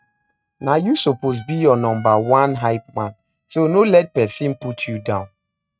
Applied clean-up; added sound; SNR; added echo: neural mask model RNNoise.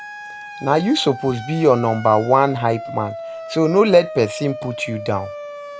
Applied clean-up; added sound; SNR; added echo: none; Siren; 13 dB; none.